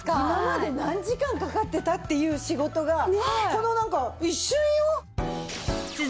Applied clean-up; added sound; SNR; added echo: none; none; none; none.